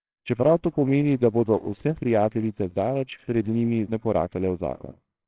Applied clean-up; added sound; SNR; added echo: neural separator model SepFormer WHAMR!.